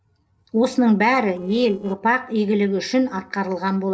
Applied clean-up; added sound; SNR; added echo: neural separator model SepFormer DNS4.